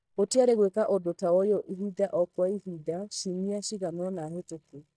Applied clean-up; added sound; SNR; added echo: neural mask model DeepFilterNet 3.